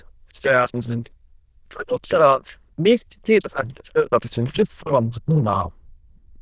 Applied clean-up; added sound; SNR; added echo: neural diffusion model UNIVERSE++.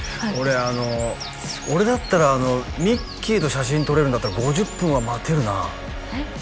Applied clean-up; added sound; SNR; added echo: none; Bird vocalization, bird call, bird song; 17 dB; none.